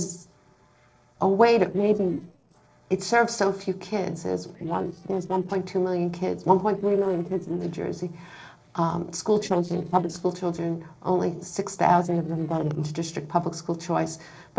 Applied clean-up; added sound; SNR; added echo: neural separator model SepFormer DNS4.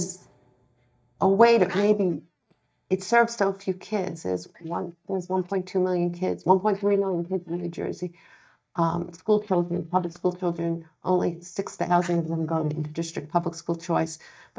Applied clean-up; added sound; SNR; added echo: neural mask model DeepFilterNet 3.